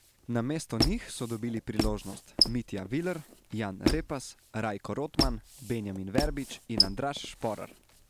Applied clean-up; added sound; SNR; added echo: none; Squeak; -1 dB; none.